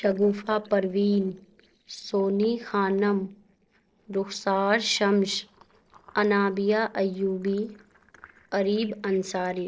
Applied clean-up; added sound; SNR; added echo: neural separator model SepFormer DNS4.